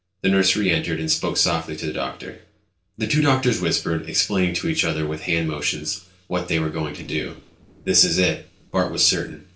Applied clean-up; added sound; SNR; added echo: neural separator model SepFormer DNS4.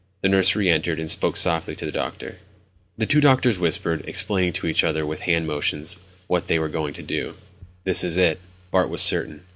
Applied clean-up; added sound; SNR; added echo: none; none; none; none.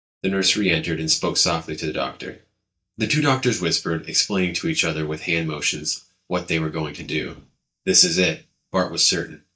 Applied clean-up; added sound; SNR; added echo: neural mask model DeepFilterNet 3.